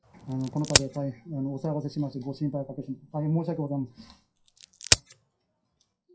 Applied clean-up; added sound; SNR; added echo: classical method WPE with log-MMSE.